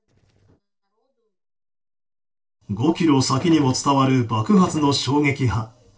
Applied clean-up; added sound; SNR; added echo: neural separator model SepFormer DNS4.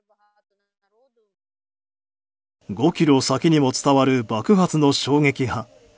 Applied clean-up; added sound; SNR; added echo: none; none; none; none.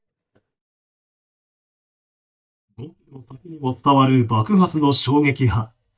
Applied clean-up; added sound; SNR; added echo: neural mask model DeepFilterNet 3.